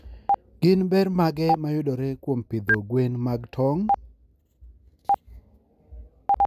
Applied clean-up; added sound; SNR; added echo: none; Stream; 4 dB; none.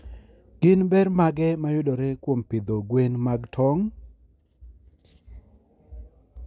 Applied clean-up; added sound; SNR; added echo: none; none; none; none.